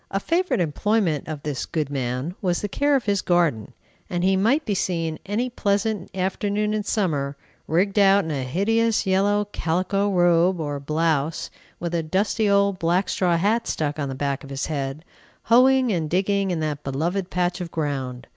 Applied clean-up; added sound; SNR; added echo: none; none; none; none.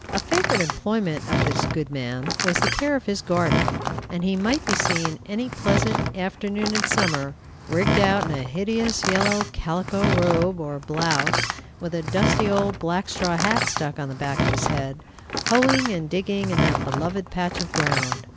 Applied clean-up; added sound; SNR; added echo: none; Door; 1 dB; none.